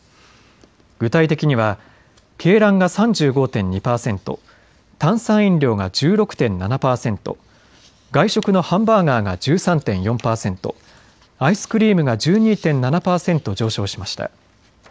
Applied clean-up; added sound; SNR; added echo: none; none; none; none.